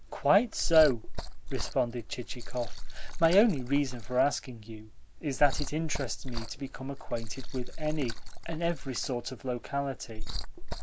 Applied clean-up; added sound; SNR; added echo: none; Liquid; 1 dB; none.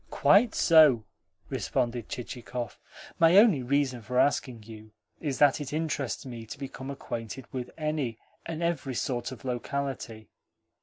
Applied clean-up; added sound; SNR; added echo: none; none; none; none.